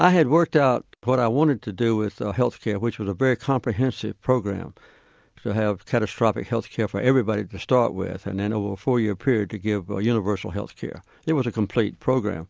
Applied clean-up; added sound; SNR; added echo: none; none; none; none.